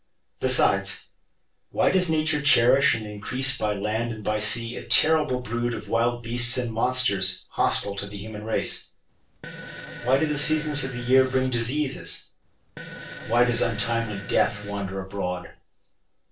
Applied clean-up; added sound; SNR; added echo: neural separator model SepFormer DNS4.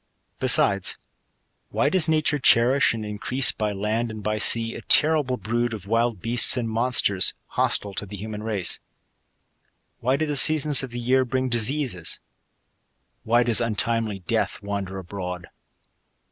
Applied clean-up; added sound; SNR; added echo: none; none; none; none.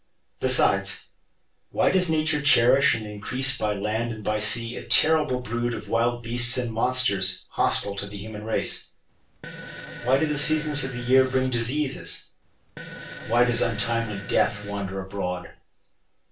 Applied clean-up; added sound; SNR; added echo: none; Fart; 12 dB; reverberation time 0.2 s.